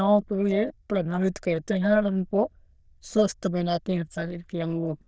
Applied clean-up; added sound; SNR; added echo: neural diffusion model UNIVERSE++.